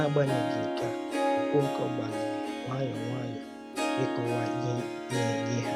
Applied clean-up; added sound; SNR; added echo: none; Harp; -1 dB; none.